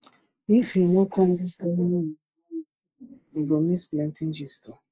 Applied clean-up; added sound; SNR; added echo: neural mask model Resemble Enhance denoiser.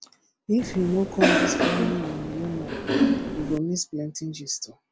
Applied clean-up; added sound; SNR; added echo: none; Cough; -4 dB; none.